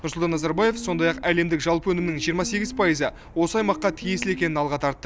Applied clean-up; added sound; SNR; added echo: none; Guitar; 13 dB; none.